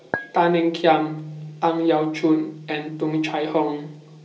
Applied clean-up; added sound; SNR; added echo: none; Chink, clink; 9 dB; reverberation time 0.2 s.